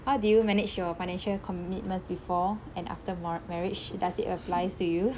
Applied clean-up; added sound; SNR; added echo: none; none; none; none.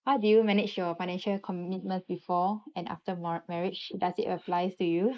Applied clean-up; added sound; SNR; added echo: neural mask model Resemble Enhance denoiser.